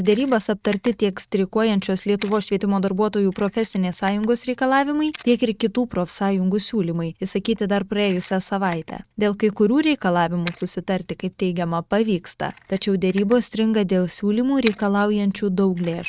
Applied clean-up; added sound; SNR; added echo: neural mask model RNNoise.